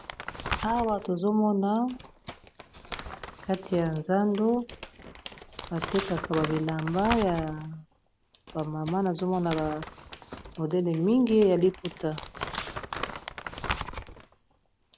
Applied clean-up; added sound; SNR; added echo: none; Crumpling, crinkling; 11 dB; none.